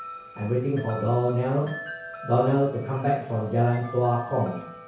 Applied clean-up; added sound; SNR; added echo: none; Wind chime; 15 dB; reverberation time 0.6 s.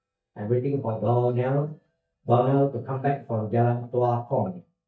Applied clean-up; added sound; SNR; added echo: neural mask model DeepFilterNet 3.